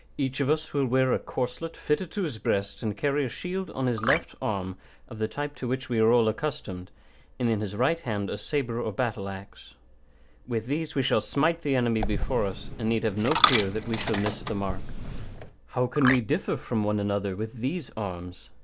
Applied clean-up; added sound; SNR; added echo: none; Coin (dropping) + Marimba, xylophone; 0 dB; none.